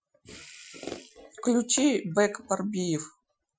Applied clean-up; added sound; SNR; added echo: classical method Wiener filter.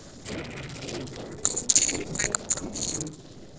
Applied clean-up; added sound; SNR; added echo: neural separator model SepFormer DNS4.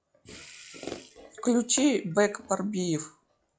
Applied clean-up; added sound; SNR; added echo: classical method log-MMSE.